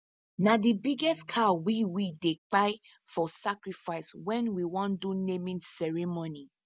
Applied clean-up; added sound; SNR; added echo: none; none; none; none.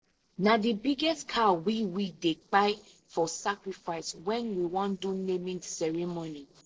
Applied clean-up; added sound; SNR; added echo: neural separator model SepFormer DNS4.